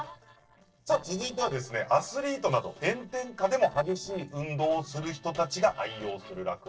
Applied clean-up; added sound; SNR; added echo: neural separator model SepFormer DNS4.